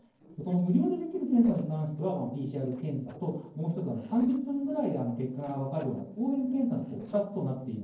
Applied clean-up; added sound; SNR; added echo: neural separator model SepFormer DNS4.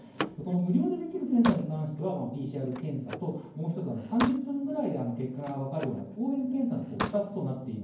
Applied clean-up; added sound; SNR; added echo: none; Slam; 10 dB; reverberation time 0.9 s.